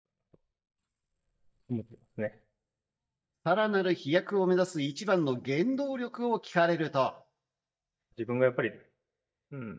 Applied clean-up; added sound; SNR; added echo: neural mask model DeepFilterNet 3.